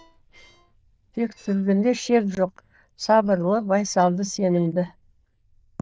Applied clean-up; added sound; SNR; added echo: neural diffusion model UNIVERSE++.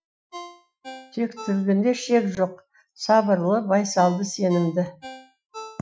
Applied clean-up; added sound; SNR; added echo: classical method Wiener filter.